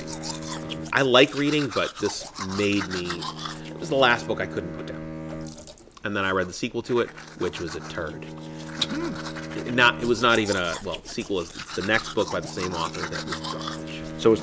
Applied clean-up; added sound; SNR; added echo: none; Domestic sounds, home sounds + Bowed string instrument; 9 dB; none.